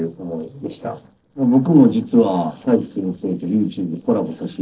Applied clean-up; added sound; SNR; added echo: neural separator model SepFormer DNS4.